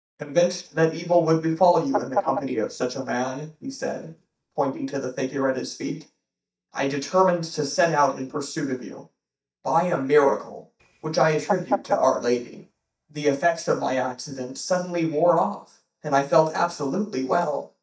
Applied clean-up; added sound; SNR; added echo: neural mask model DeepFilterNet 3.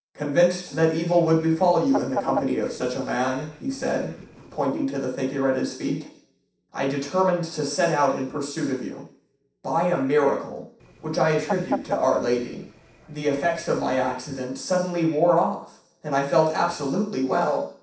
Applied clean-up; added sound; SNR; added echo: neural separator model SepFormer DNS4.